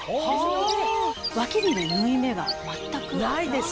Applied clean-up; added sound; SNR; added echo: none; Bird; 13 dB; none.